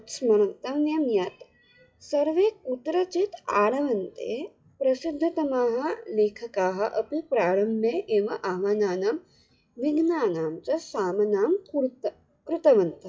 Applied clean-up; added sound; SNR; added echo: classical method WPE with log-MMSE.